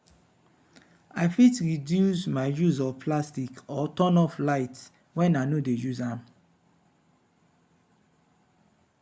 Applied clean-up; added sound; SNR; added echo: none; none; none; none.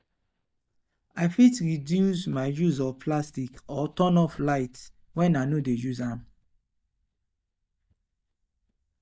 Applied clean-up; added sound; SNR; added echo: neural mask model DeepFilterNet 3.